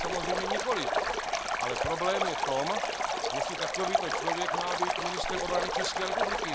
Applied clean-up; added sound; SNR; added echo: none; Stream; -5 dB; none.